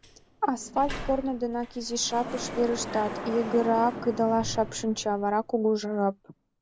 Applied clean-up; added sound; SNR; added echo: none; Sliding door; 11 dB; none.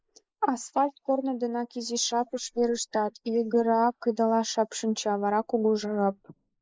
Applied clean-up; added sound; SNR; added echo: neural mask model Resemble Enhance denoiser.